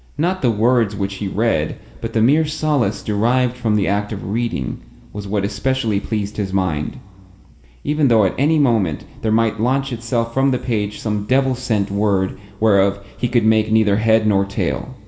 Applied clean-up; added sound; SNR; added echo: none; none; none; reverberation time 2.8 s.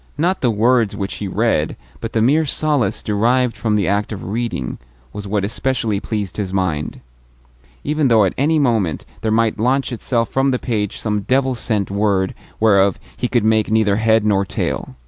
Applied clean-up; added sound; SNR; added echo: none; none; none; none.